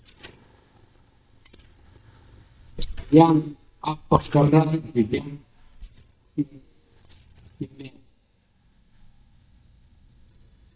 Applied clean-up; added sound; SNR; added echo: neural mask model DeepFilterNet 3.